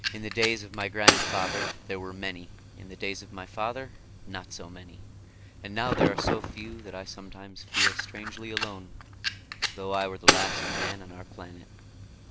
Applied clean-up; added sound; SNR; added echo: none; Fire; -4 dB; none.